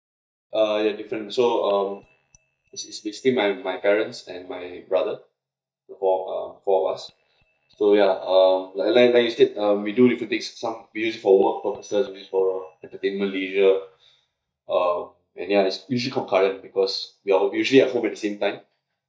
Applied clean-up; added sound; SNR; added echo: neural mask model DeepFilterNet 3.